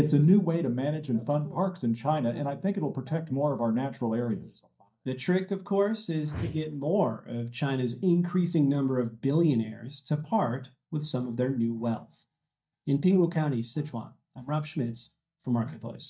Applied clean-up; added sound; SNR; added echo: neural mask model DeepFilterNet 3.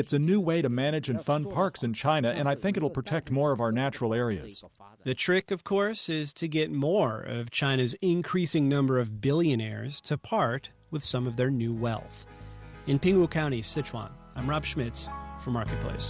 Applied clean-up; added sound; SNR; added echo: none; none; none; none.